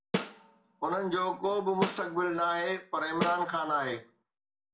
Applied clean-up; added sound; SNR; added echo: none; Snare drum; 6 dB; reverberation time 0.3 s.